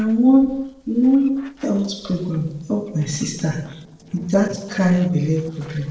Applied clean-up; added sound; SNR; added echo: neural separator model SepFormer DNS4.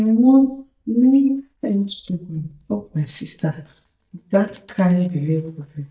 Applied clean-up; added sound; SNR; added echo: neural mask model DeepFilterNet 3.